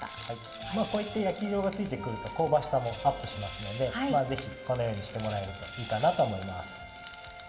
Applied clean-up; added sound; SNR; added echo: none; Tambourine; 18 dB; reverberation time 1.5 s.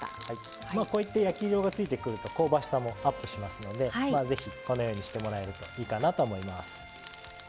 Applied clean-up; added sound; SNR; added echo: none; none; none; none.